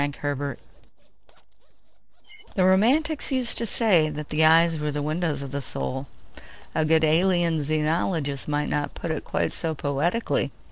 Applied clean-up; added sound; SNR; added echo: neural separator model SepFormer DNS4.